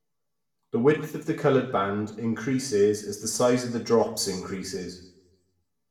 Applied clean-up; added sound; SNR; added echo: none; none; none; reverberation time 0.6 s.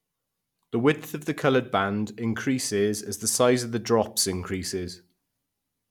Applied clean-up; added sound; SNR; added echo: none; none; none; none.